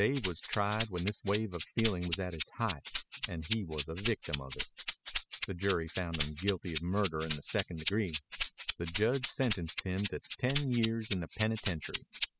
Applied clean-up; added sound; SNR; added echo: classical method spectral subtraction.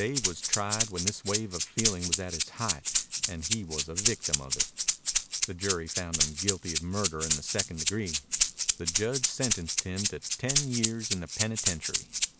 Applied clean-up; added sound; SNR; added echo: none; Rattle (instrument); -4 dB; none.